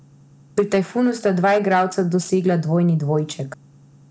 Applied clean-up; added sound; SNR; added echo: none; none; none; none.